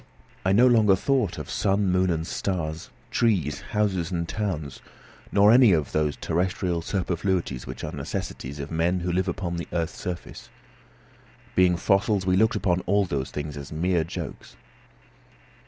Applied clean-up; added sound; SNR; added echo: none; none; none; none.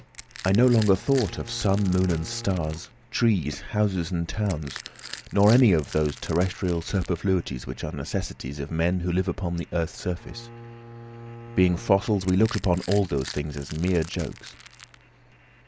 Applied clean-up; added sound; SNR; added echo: none; Crushing + Bowed string instrument; 17 dB; none.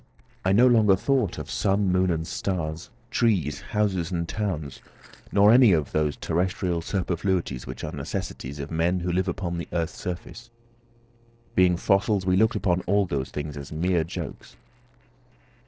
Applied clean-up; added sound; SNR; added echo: neural separator model SepFormer DNS4.